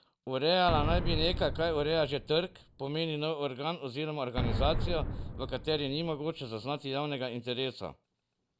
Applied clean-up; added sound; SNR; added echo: none; Boom; 2 dB; none.